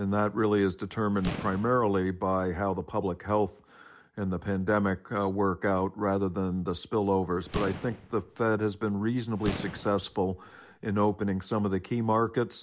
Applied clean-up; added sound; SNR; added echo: none; Boom; 12 dB; none.